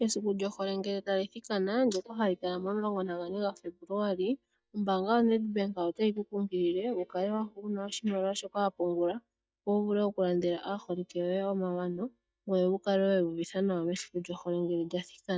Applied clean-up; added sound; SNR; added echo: neural mask model DeepFilterNet 3.